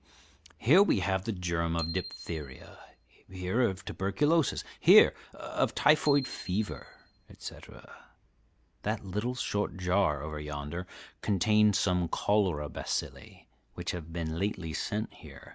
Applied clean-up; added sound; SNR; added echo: none; Bicycle bell; 17 dB; none.